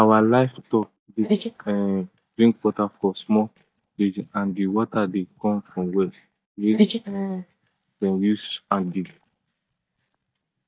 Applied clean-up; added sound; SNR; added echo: neural mask model DeepFilterNet 3.